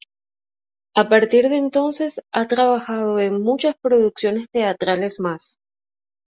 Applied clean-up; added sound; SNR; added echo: none; none; none; none.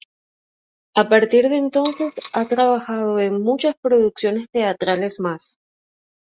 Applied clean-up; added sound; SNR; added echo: neural mask model RNNoise.